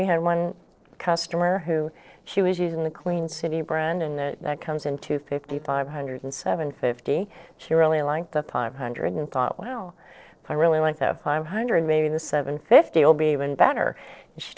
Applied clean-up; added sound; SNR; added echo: neural separator model SepFormer DNS4.